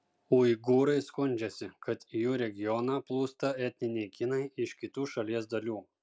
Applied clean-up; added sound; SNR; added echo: none; none; none; none.